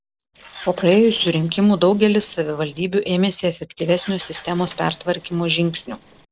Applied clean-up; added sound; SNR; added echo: neural separator model SepFormer DNS4.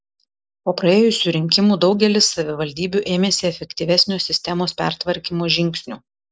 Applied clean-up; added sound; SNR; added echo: none; none; none; none.